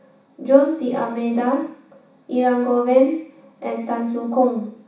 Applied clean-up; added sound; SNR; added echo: none; none; none; reverberation time 0.7 s.